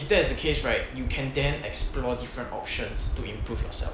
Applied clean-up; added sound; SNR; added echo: none; none; none; none.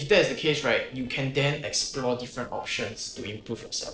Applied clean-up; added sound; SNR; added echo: neural separator model SepFormer DNS4.